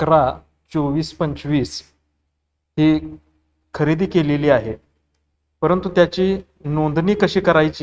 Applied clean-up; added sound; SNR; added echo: neural mask model RNNoise.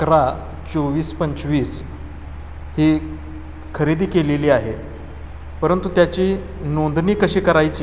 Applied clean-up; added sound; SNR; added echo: none; Mechanical fan; 12 dB; none.